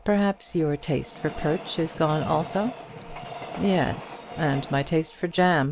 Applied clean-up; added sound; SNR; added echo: none; Train; 13 dB; none.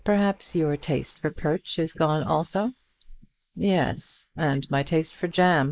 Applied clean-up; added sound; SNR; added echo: neural mask model Resemble Enhance denoiser.